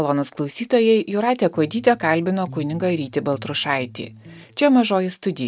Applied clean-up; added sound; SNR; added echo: neural mask model RNNoise.